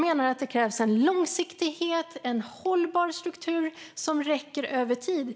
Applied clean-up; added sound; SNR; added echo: none; none; none; none.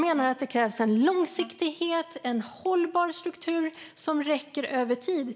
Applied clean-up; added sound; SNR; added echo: none; Wind instrument, woodwind instrument; 19 dB; none.